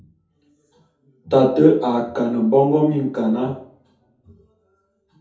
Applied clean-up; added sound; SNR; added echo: none; none; none; reverberation time 0.5 s.